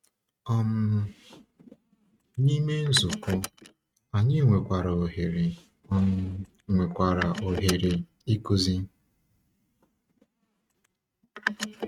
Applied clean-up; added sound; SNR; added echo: neural mask model RNNoise.